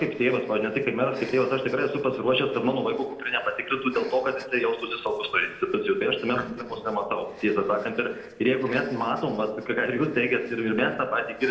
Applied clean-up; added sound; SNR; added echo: neural separator model SepFormer DNS4.